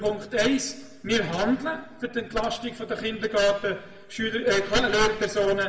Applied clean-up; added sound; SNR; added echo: none; none; none; reverberation time 0.6 s.